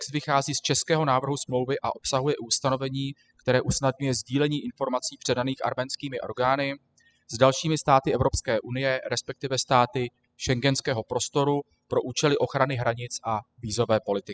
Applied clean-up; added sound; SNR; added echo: classical method spectral subtraction.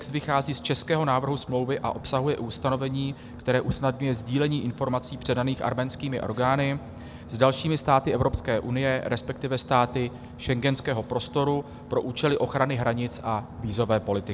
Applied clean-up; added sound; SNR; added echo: none; Boat, Water vehicle; 16 dB; none.